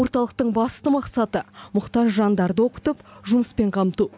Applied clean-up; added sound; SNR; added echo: none; none; none; none.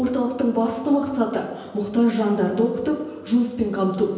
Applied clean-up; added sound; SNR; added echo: none; none; none; reverberation time 1.0 s.